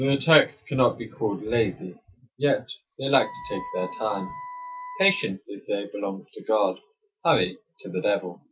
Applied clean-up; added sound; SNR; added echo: none; Wind instrument, woodwind instrument; 13 dB; none.